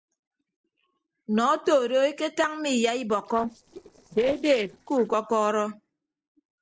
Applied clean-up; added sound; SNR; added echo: neural separator model SepFormer DNS4.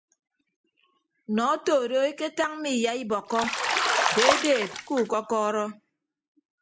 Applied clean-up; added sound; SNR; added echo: none; Bathtub (filling or washing); -1 dB; none.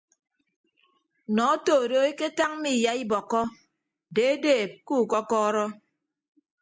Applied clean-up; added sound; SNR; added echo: none; none; none; none.